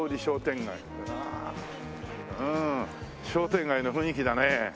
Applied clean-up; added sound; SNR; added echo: none; Wind instrument, woodwind instrument; 14 dB; none.